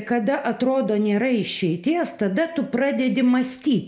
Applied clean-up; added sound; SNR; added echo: none; none; none; none.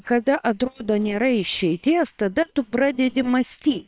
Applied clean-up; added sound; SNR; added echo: neural separator model SepFormer WHAM!.